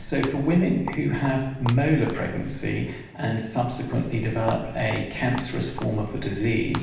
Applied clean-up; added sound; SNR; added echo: none; Walk, footsteps; 12 dB; reverberation time 0.9 s.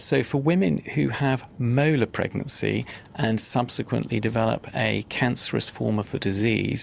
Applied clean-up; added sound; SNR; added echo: none; none; none; none.